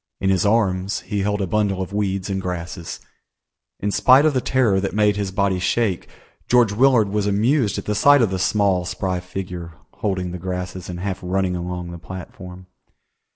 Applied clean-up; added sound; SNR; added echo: none; none; none; none.